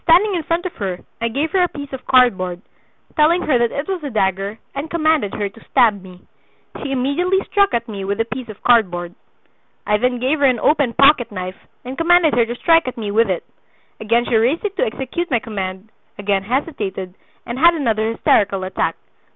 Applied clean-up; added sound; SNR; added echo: none; none; none; none.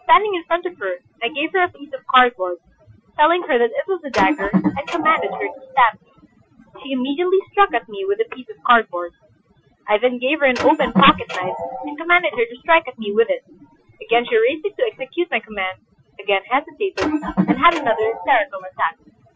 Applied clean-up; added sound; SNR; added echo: classical method Wiener filter.